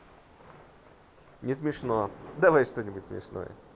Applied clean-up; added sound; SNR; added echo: none; Thunder / Rain; 18 dB; none.